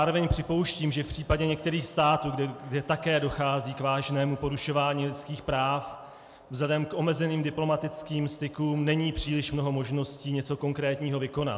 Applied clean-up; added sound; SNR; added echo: none; none; none; none.